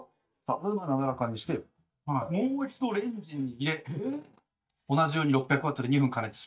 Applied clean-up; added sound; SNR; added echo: neural mask model DeepFilterNet 3.